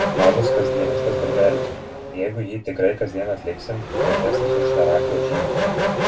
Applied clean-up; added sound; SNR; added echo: none; Race car, auto racing / Accelerating, revving, vroom; -2 dB; reverberation time 0.2 s.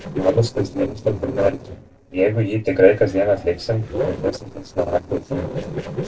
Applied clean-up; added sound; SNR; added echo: neural separator model SepFormer DNS4.